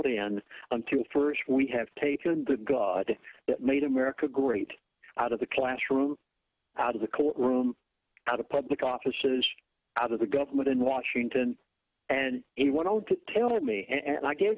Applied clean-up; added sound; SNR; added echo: none; none; none; none.